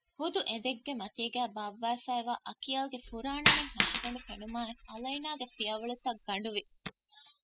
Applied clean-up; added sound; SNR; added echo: classical method spectral subtraction.